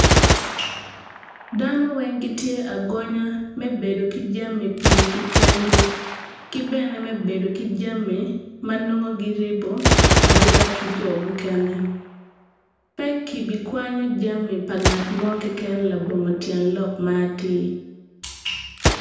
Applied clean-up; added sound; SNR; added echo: none; Gunshot, gunfire; -1 dB; reverberation time 0.8 s.